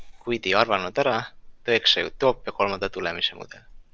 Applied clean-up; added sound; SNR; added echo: none; Meow / Purr; 19 dB; none.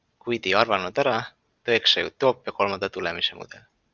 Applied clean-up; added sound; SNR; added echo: none; none; none; none.